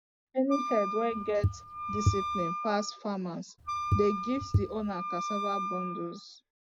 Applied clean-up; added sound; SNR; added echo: none; Walk, footsteps / Bird vocalization, bird call, bird song + Wind instrument, woodwind instrument; 0 dB; none.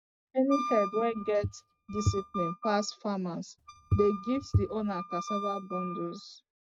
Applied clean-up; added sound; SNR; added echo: neural mask model RNNoise.